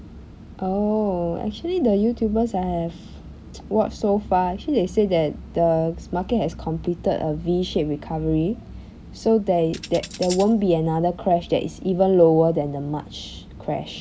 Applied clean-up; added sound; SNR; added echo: none; Tambourine; 15 dB; none.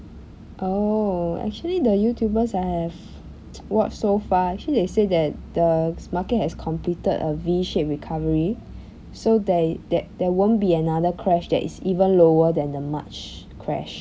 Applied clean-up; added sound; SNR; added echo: none; none; none; none.